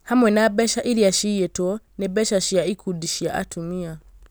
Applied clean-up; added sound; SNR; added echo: none; none; none; none.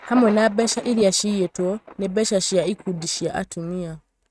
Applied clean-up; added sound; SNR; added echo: neural mask model RNNoise.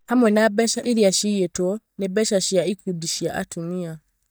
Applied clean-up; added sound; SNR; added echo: neural mask model DeepFilterNet 3.